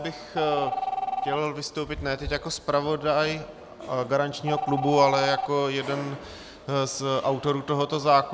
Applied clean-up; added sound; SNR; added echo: none; Telephone; 8 dB; none.